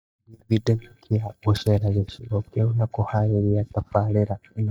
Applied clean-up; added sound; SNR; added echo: neural mask model DeepFilterNet 3.